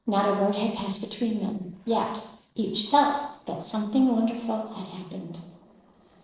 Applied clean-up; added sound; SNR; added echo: neural separator model SepFormer DNS4.